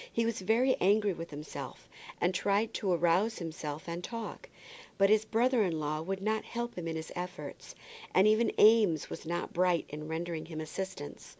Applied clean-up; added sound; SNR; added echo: none; none; none; none.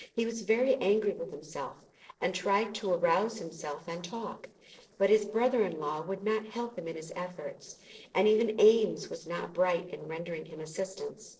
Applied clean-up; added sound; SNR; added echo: neural separator model SepFormer DNS4.